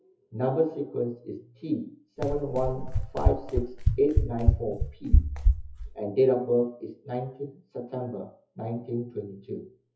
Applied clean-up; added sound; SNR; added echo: classical method WPE with log-MMSE.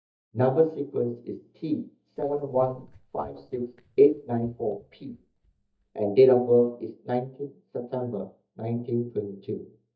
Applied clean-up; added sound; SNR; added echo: neural mask model DeepFilterNet 3.